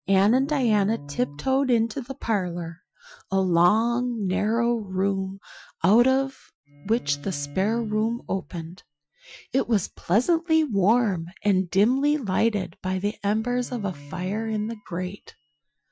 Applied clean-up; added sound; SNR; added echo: classical method Wiener filter.